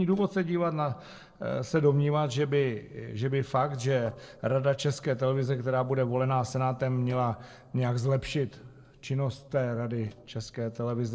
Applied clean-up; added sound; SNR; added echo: neural separator model SepFormer DNS4.